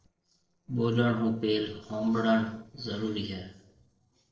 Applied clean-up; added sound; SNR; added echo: neural separator model SepFormer DNS4.